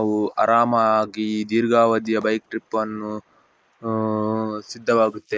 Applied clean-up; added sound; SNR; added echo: neural mask model Resemble Enhance denoiser.